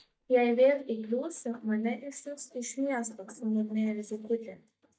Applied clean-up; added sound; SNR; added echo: neural mask model DeepFilterNet 3.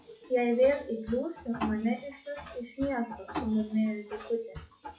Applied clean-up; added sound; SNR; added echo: classical method WPE with log-MMSE.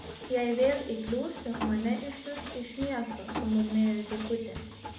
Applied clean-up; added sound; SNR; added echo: none; Mechanisms; 9 dB; reverberation time 0.7 s.